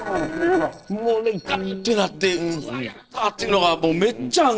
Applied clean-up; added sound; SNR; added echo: neural separator model SepFormer DNS4.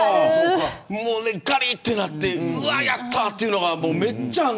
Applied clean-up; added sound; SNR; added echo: none; none; none; none.